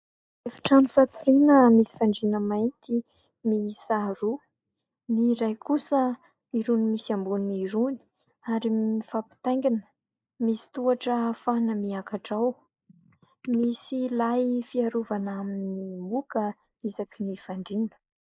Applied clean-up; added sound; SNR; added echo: neural mask model Resemble Enhance denoiser.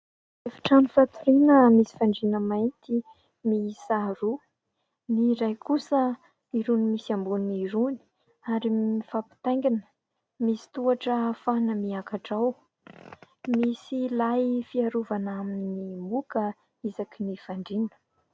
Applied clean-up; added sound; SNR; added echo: none; none; none; none.